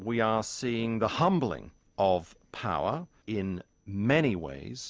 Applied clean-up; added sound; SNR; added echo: none; none; none; none.